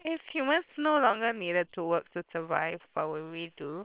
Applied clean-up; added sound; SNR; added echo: neural separator model SepFormer WHAM!.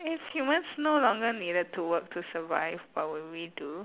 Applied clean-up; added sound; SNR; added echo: none; none; none; none.